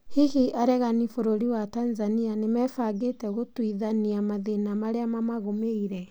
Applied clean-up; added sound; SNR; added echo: none; none; none; none.